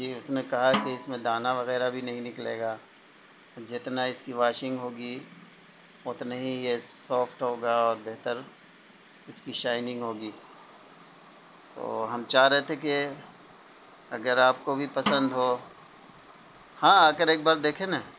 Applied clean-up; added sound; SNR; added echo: none; Snare drum; 7 dB; none.